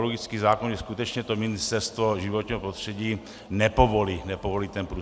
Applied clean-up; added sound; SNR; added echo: none; none; none; none.